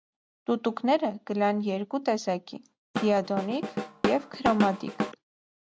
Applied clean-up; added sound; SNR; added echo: none; Drum / Drum kit; 3 dB; none.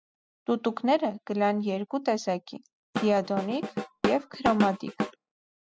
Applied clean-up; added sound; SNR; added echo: classical method spectral subtraction.